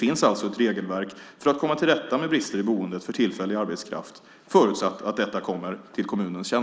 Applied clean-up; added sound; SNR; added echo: none; none; none; none.